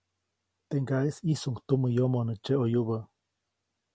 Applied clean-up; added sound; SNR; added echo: none; none; none; none.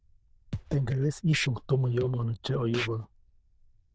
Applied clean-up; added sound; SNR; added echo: neural diffusion model UNIVERSE++.